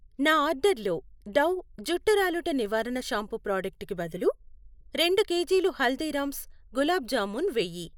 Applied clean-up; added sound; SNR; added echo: neural mask model Resemble Enhance denoiser.